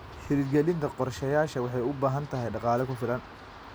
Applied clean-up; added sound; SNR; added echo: none; Run; 20 dB; none.